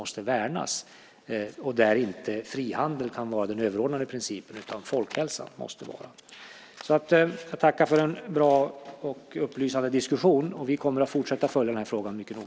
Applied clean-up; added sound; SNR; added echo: none; none; none; none.